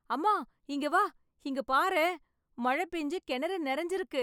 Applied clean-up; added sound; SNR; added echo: none; none; none; none.